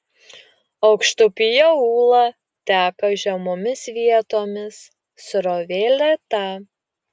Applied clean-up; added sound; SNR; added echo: none; none; none; none.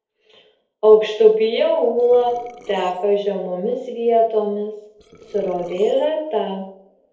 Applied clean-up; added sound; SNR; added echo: neural separator model SepFormer DNS4.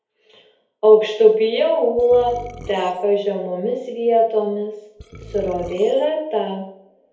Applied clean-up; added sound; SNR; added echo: none; Burping, eructation; 18 dB; reverberation time 2.0 s.